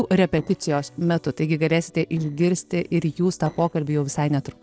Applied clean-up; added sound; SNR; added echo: neural separator model SepFormer DNS4.